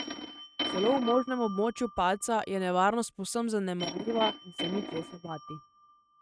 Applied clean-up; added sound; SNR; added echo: neural mask model RNNoise.